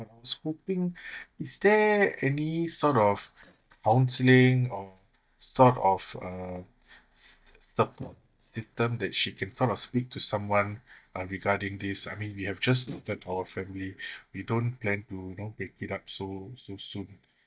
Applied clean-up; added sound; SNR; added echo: neural mask model DeepFilterNet 3.